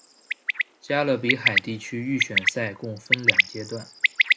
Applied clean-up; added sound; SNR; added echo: none; Bird; -5 dB; none.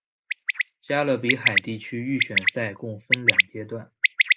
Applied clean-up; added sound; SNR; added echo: neural mask model Resemble Enhance denoiser.